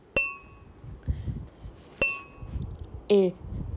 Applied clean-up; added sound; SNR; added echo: none; Tap / Glass; 4 dB; none.